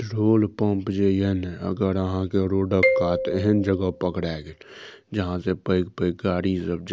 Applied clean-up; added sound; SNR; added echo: none; Marimba, xylophone; 6 dB; none.